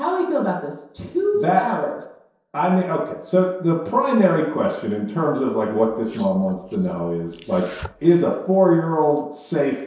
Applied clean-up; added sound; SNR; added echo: neural separator model SepFormer DNS4.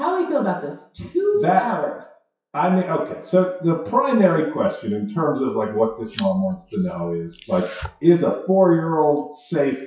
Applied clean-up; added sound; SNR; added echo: classical method WPE with log-MMSE.